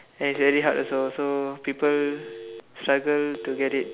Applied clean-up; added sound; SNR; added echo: none; Telephone; 15 dB; none.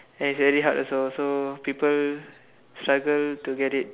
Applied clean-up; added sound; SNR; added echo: none; none; none; none.